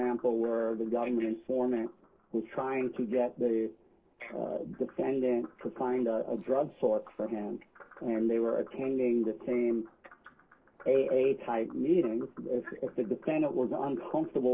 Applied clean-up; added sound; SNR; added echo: neural separator model SepFormer DNS4.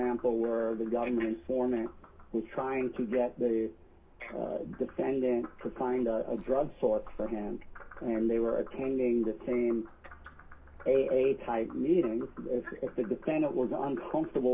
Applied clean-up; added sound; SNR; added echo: none; Frog; 18 dB; reverberation time 0.2 s.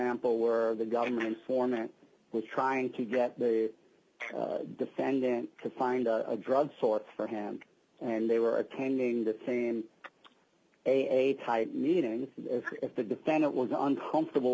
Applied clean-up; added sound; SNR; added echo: none; none; none; none.